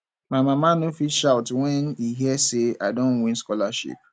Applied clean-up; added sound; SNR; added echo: none; none; none; none.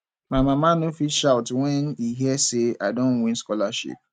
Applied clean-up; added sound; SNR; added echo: neural mask model RNNoise.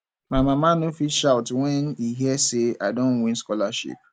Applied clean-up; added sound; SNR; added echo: none; Bird; 16 dB; none.